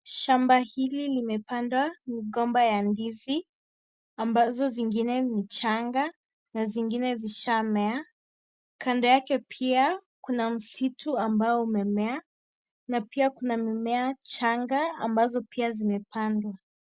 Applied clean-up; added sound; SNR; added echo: none; none; none; none.